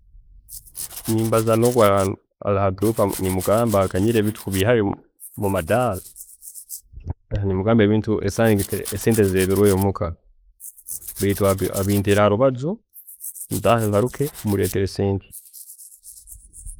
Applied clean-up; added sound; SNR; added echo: neural mask model Resemble Enhance denoiser.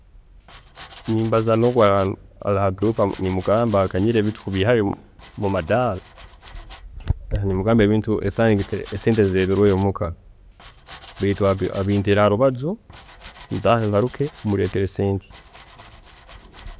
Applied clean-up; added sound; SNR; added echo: none; Domestic sounds, home sounds; 13 dB; none.